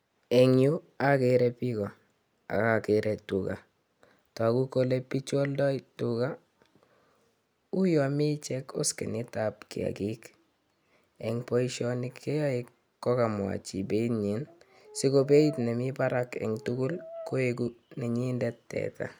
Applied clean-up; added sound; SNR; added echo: none; Brass instrument; 17 dB; none.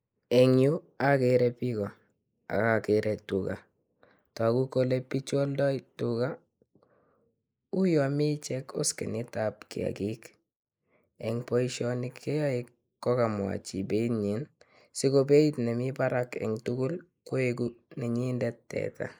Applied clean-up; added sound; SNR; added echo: neural mask model Resemble Enhance denoiser.